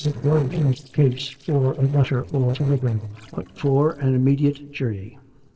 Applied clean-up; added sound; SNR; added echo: neural separator model SepFormer DNS4.